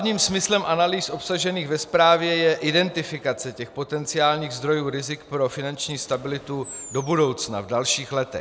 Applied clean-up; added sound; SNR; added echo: none; Animal; 18 dB; none.